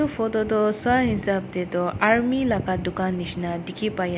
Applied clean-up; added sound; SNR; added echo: none; none; none; none.